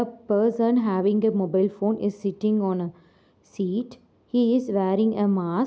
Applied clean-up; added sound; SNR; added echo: none; none; none; none.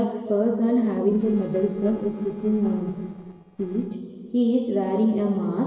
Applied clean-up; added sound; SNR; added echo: neural separator model SepFormer DNS4.